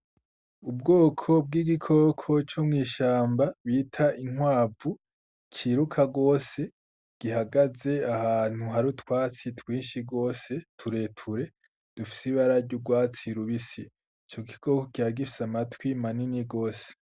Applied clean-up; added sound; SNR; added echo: none; none; none; none.